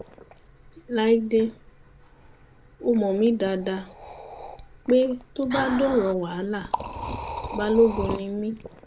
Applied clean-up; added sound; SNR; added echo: none; Liquid; 11 dB; none.